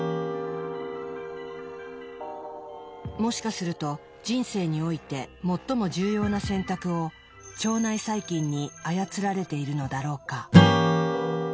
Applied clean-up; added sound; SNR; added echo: none; Strum; -1 dB; none.